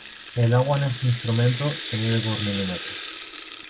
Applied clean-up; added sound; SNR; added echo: none; Rattle (instrument) + Thump, thud; 10 dB; none.